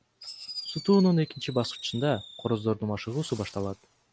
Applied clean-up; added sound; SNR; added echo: none; Fireworks; 16 dB; none.